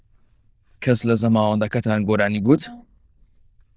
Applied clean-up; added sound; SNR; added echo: neural diffusion model UNIVERSE++.